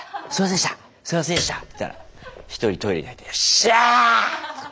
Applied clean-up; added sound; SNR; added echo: none; Piano; 16 dB; none.